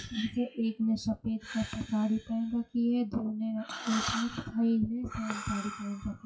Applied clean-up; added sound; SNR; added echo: classical method WPE with log-MMSE.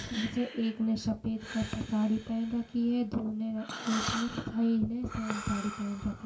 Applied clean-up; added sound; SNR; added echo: none; Breathing; 11 dB; reverberation time 0.2 s.